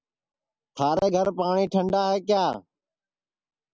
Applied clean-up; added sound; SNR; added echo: none; none; none; none.